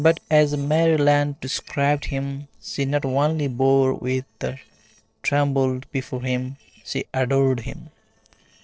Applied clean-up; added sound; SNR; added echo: neural separator model SepFormer DNS4.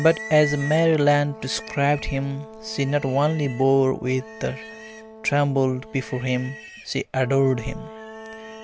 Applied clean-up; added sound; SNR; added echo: none; Brass instrument + Livestock, farm animals, working animals; 15 dB; none.